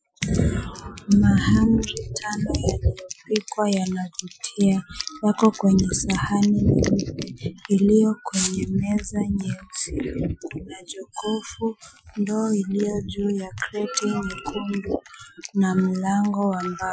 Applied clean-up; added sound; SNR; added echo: classical method Wiener filter.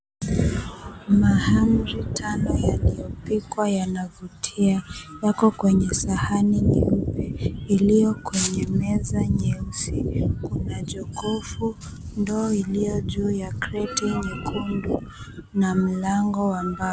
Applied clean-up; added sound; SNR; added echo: none; none; none; none.